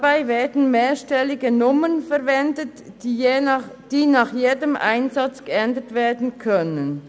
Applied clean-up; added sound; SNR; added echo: none; none; none; none.